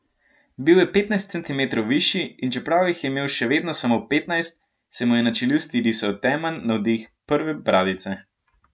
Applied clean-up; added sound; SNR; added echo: none; none; none; none.